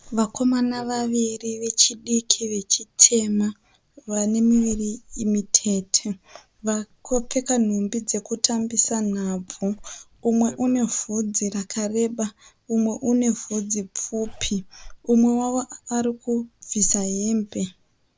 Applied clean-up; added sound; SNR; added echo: none; Zipper (clothing); 20 dB; none.